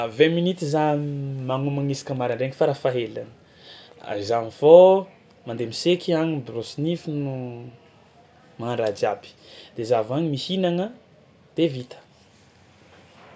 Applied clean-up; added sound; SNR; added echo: none; none; none; none.